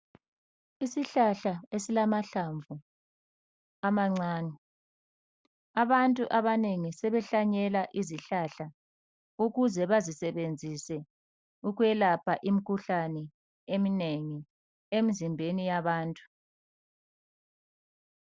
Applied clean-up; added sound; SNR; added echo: none; none; none; none.